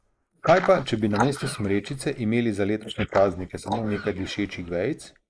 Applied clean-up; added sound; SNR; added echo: neural mask model Resemble Enhance denoiser.